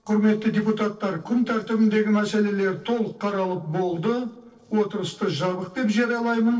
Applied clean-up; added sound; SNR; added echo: neural separator model SepFormer DNS4.